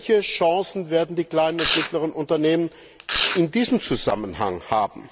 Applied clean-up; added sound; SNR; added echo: none; Domestic sounds, home sounds; 0 dB; none.